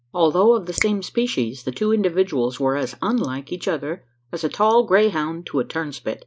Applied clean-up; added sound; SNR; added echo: neural mask model Resemble Enhance denoiser.